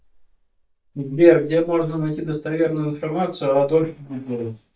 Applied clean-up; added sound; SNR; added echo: neural mask model DeepFilterNet 3.